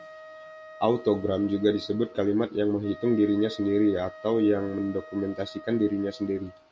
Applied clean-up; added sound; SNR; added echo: none; Wind instrument, woodwind instrument; 20 dB; none.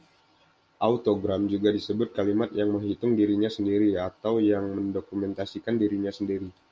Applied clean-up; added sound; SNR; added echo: none; none; none; none.